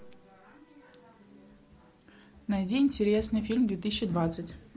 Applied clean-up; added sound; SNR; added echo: none; none; none; none.